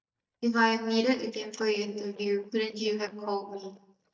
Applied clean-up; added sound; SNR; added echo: neural mask model DeepFilterNet 3.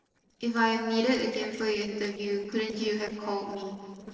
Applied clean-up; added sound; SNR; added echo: neural separator model SepFormer DNS4.